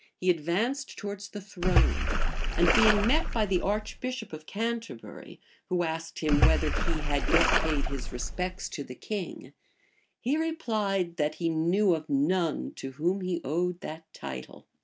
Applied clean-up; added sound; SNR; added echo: none; Splash, splatter; -4 dB; none.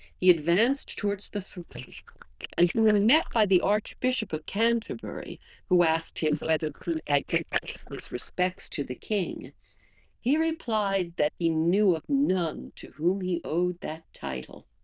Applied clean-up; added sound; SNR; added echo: neural diffusion model UNIVERSE++.